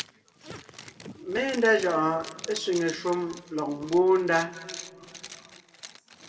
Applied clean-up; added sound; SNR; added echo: none; Zipper (clothing); 16 dB; reverberation time 2.1 s.